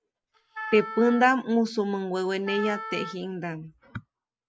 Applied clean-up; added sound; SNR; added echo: none; Wind instrument, woodwind instrument; 12 dB; none.